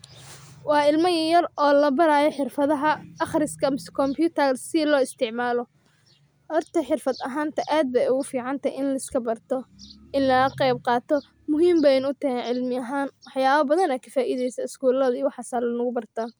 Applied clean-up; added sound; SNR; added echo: none; none; none; none.